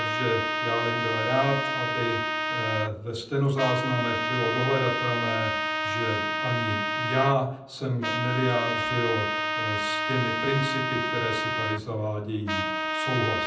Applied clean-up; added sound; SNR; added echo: none; Trumpet; 0 dB; reverberation time 0.6 s.